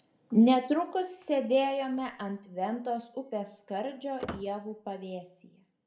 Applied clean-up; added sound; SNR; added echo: none; Squeak; 19 dB; reverberation time 0.4 s.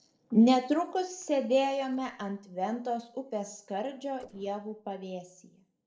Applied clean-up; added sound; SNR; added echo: neural separator model SepFormer DNS4.